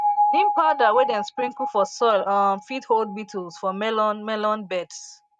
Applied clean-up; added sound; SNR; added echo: neural mask model RNNoise.